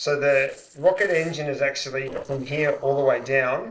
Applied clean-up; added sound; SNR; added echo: neural separator model SepFormer DNS4.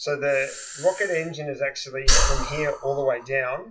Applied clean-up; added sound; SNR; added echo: classical method WPE with log-MMSE.